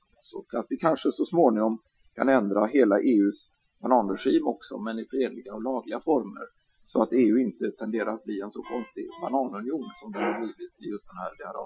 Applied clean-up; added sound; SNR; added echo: classical method Wiener filter.